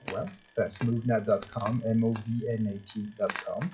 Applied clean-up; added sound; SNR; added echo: classical method WPE with log-MMSE.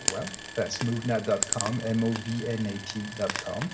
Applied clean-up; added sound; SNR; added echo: none; Frying (food); 4 dB; reverberation time 0.5 s.